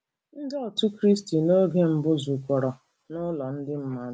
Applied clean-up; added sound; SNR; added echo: none; none; none; none.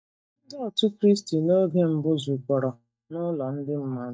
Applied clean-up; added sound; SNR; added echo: neural mask model DeepFilterNet 3.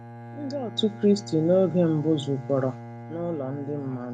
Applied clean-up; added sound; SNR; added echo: none; Bowed string instrument; 14 dB; none.